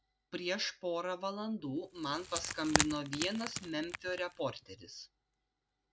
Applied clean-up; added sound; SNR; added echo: none; Wood; 1 dB; none.